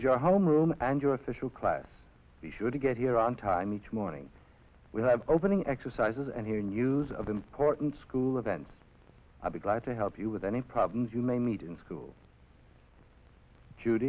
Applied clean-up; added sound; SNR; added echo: none; none; none; none.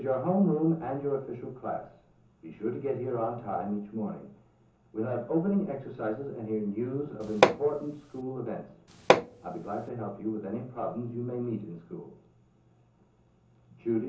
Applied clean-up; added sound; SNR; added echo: none; Hammer; -5 dB; reverberation time 0.6 s.